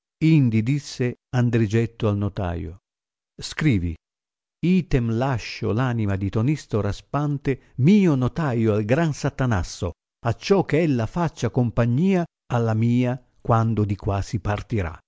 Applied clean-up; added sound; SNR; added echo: none; none; none; none.